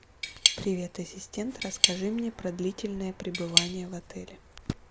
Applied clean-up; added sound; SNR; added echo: none; Cutlery, silverware / Tap; -4 dB; none.